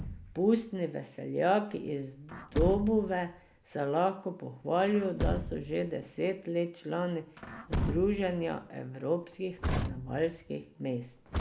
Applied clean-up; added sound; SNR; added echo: none; Truck; 7 dB; none.